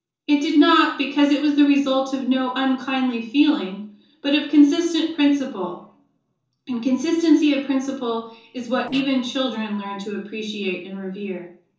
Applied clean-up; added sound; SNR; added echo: neural separator model SepFormer DNS4.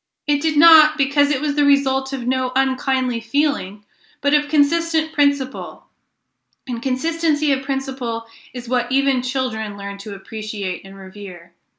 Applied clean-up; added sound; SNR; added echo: none; none; none; none.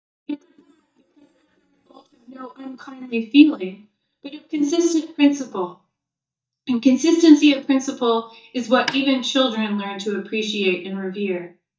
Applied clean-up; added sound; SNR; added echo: neural mask model DeepFilterNet 3.